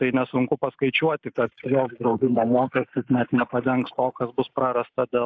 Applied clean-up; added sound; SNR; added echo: neural mask model Resemble Enhance denoiser.